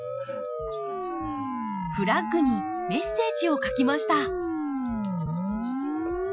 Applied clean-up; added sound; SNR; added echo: classical method Wiener filter.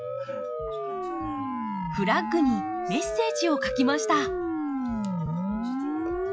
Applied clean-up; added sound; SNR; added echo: classical method log-MMSE.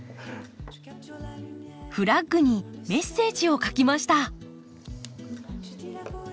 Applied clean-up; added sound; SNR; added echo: none; none; none; none.